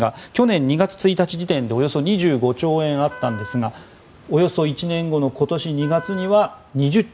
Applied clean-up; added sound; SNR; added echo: none; Wind instrument, woodwind instrument; 20 dB; none.